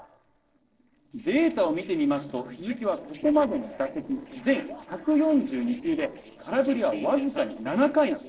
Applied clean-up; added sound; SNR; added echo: neural separator model SepFormer DNS4.